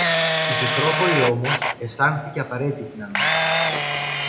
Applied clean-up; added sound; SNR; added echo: none; Camera; -3 dB; reverberation time 0.6 s.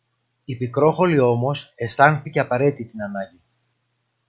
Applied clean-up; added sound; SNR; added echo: none; none; none; none.